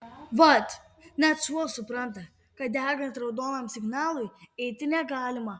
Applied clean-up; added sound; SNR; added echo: none; none; none; none.